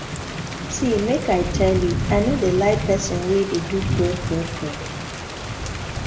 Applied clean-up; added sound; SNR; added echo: none; Thunder / Rain; 3 dB; reverberation time 1.1 s.